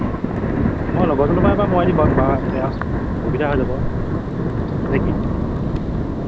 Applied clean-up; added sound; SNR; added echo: none; Thunder; -4 dB; none.